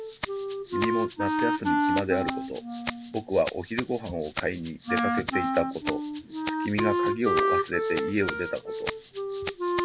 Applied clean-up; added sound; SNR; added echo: none; Wind instrument, woodwind instrument + Rattle (instrument); -3 dB; none.